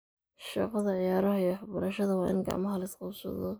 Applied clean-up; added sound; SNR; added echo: neural mask model Resemble Enhance denoiser.